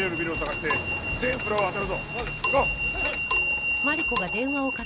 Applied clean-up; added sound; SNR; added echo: none; Clock; 0 dB; none.